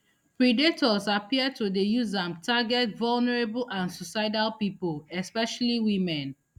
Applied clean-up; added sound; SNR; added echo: none; none; none; none.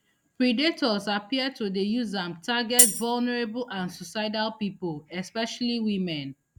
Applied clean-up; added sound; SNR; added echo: none; Tambourine; -3 dB; none.